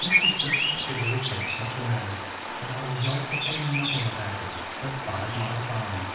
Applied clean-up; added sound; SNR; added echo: none; Bird vocalization, bird call, bird song; -2 dB; reverberation time 0.9 s.